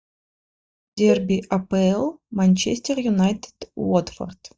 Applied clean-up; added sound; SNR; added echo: neural mask model DeepFilterNet 3.